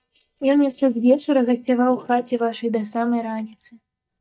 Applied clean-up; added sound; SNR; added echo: neural mask model DeepFilterNet 3.